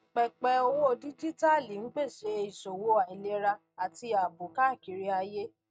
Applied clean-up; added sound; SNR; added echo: neural mask model RNNoise.